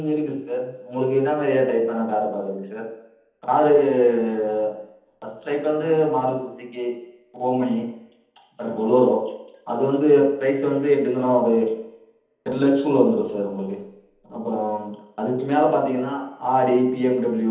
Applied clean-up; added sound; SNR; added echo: none; none; none; reverberation time 1.3 s.